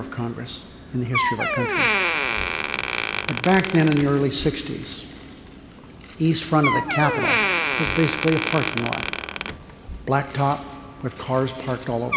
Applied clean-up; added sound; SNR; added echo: none; Door; 3 dB; none.